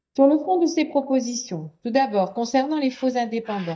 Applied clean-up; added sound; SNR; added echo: neural mask model DeepFilterNet 3.